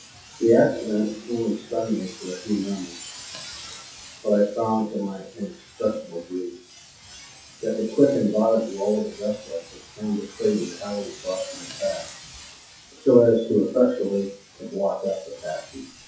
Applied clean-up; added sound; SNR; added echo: classical method WPE with log-MMSE.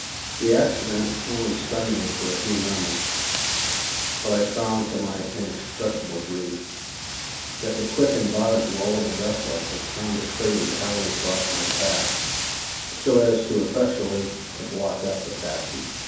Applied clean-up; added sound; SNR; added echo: none; Wind; 3 dB; reverberation time 0.9 s.